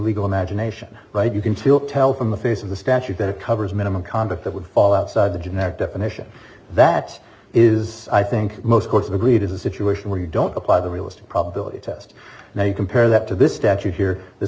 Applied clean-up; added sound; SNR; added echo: none; none; none; none.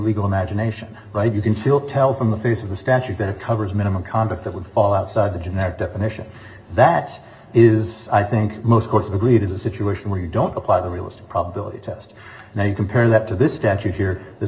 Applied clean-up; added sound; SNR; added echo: none; none; none; reverberation time 2.0 s.